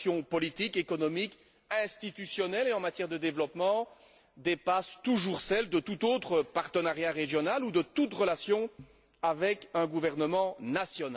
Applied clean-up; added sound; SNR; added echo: none; none; none; none.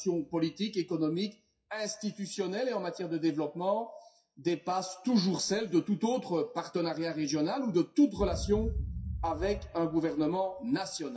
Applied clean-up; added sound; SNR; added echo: classical method WPE with log-MMSE.